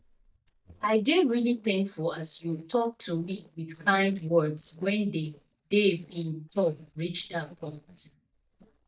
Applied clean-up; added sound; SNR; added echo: neural mask model DeepFilterNet 3.